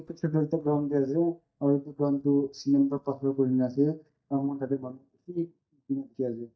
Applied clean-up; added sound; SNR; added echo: neural mask model DeepFilterNet 3.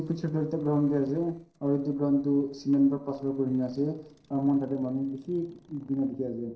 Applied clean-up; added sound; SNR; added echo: neural separator model SepFormer DNS4.